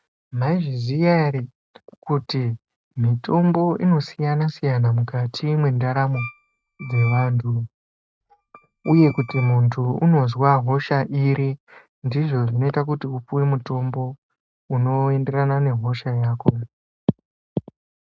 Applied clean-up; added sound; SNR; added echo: neural mask model RNNoise.